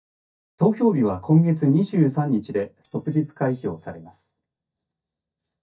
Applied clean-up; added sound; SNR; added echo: neural mask model DeepFilterNet 3.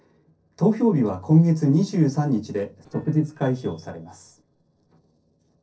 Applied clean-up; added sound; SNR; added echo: neural separator model SepFormer DNS4.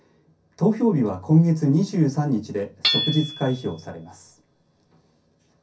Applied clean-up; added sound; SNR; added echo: none; Hammer / Chink, clink; 7 dB; reverberation time 0.3 s.